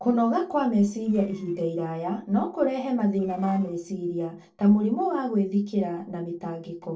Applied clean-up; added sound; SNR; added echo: neural separator model SepFormer DNS4.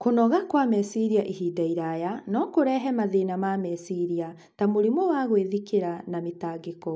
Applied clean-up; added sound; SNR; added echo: none; none; none; none.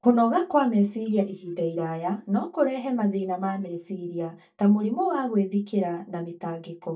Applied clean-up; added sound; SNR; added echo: neural mask model DeepFilterNet 3.